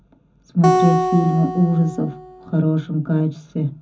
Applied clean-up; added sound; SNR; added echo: none; Acoustic guitar; 3 dB; reverberation time 0.3 s.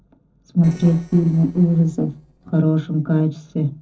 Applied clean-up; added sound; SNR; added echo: neural separator model SepFormer DNS4.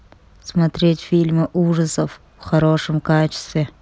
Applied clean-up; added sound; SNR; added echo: none; none; none; none.